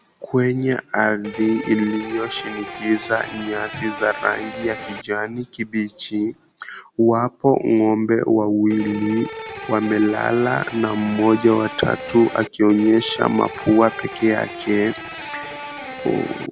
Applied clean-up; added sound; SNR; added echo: none; Electric guitar; 12 dB; none.